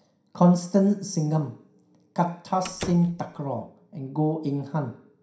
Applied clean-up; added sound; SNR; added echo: none; Slam; 14 dB; reverberation time 0.5 s.